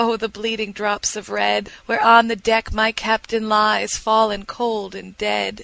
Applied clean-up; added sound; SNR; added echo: none; none; none; none.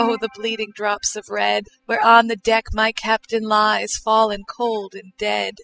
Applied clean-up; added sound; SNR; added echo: classical method spectral subtraction.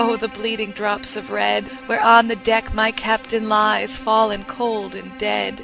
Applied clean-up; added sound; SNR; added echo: none; Bowed string instrument; 16 dB; none.